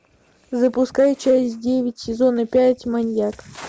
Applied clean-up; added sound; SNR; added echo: none; none; none; none.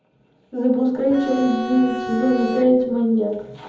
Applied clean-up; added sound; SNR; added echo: none; Bowed string instrument; 9 dB; reverberation time 1.0 s.